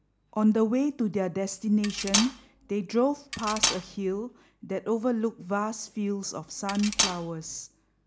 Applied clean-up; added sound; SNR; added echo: none; Cutlery, silverware; 4 dB; none.